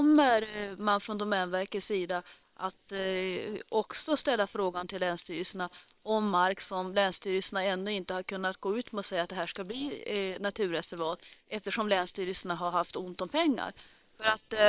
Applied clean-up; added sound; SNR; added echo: neural separator model SepFormer WHAM!.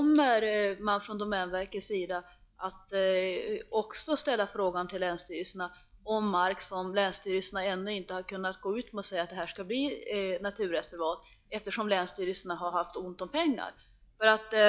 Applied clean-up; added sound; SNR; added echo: classical method log-MMSE.